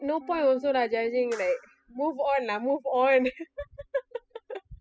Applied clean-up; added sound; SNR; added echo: classical method spectral subtraction.